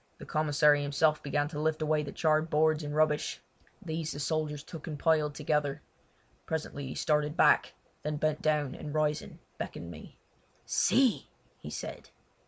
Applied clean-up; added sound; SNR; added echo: none; none; none; none.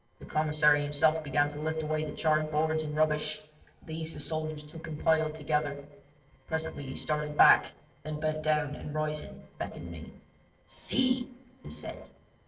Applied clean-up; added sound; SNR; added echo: neural separator model SepFormer DNS4.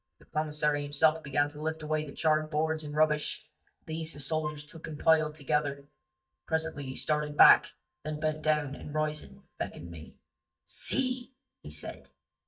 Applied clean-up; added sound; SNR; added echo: neural mask model DeepFilterNet 3.